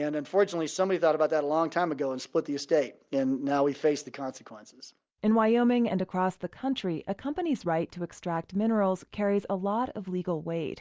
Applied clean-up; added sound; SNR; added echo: none; none; none; none.